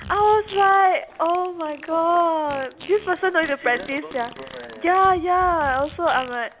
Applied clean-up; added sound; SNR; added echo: none; Fart; 20 dB; none.